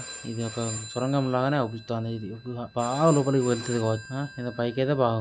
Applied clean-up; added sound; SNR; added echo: none; Telephone; 15 dB; none.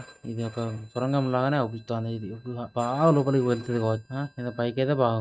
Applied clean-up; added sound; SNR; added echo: neural mask model RNNoise.